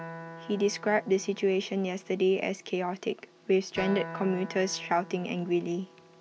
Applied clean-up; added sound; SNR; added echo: none; Acoustic guitar; 16 dB; none.